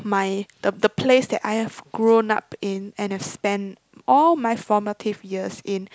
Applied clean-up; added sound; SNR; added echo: none; none; none; none.